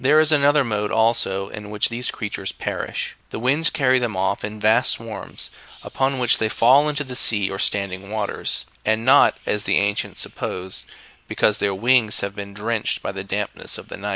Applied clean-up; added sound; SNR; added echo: none; none; none; none.